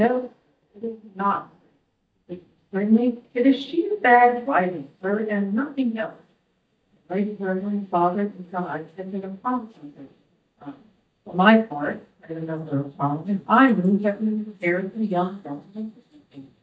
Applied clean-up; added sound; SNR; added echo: neural mask model DeepFilterNet 3.